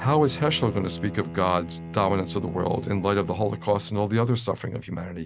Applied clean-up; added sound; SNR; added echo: none; Bowed string instrument; 12 dB; none.